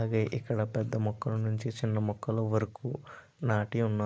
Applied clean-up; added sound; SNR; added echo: neural mask model Resemble Enhance denoiser.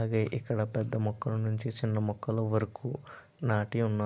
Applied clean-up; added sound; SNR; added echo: none; none; none; none.